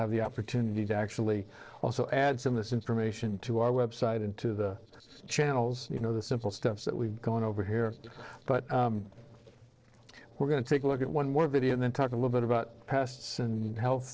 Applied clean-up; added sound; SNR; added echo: neural separator model SepFormer DNS4.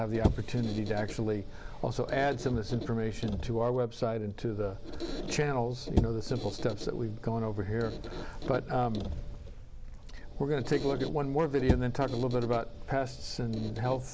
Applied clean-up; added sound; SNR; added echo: none; Squeak; 5 dB; none.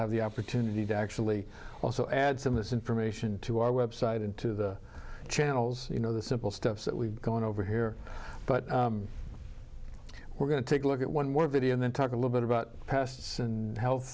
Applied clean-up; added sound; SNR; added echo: none; none; none; none.